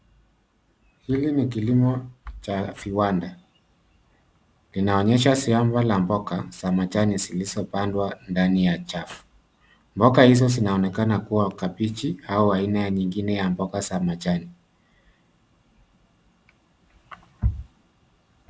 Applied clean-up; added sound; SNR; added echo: none; none; none; none.